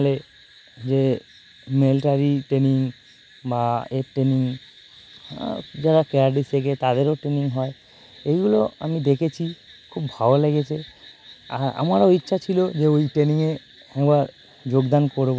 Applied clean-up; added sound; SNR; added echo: none; none; none; none.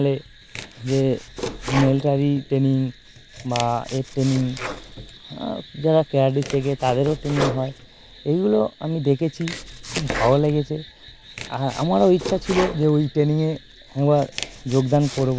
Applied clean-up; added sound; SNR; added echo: none; Domestic sounds, home sounds; 12 dB; none.